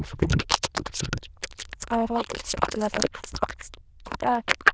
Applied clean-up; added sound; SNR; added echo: neural diffusion model UNIVERSE++.